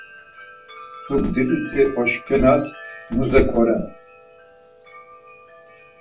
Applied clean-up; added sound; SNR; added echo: none; Wind chime; 19 dB; reverberation time 0.3 s.